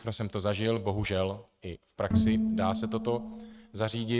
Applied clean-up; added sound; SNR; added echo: neural mask model RNNoise.